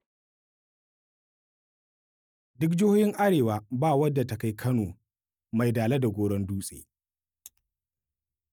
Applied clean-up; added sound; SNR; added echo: neural mask model DeepFilterNet 3.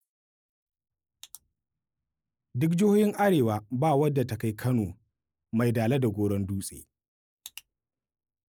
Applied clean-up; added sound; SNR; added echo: neural mask model Resemble Enhance denoiser.